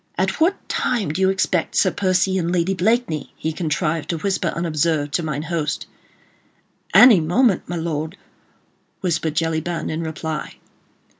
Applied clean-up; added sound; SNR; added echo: none; none; none; none.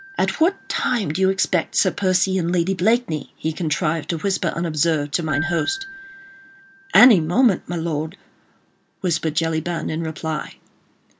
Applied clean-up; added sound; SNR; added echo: none; Keyboard (musical); 18 dB; none.